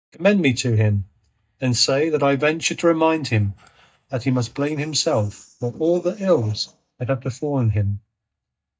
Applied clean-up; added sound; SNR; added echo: neural mask model DeepFilterNet 3.